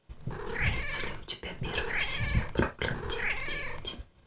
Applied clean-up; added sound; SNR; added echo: none; Meow / Purr; 1 dB; reverberation time 0.3 s.